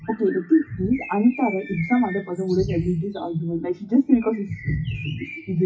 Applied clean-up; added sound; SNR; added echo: classical method WPE with log-MMSE.